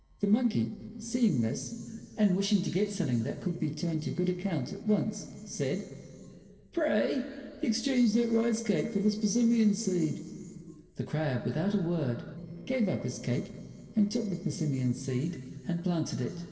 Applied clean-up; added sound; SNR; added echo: neural separator model SepFormer DNS4.